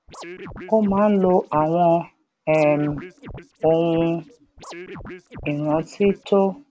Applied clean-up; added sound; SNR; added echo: none; Scratching (performance technique); 18 dB; none.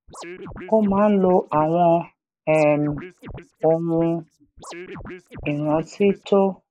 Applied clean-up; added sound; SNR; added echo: neural mask model Resemble Enhance denoiser.